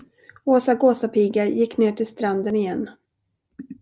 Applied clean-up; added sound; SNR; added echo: none; none; none; none.